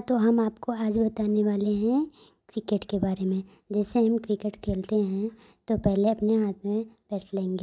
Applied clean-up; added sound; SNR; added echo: none; none; none; none.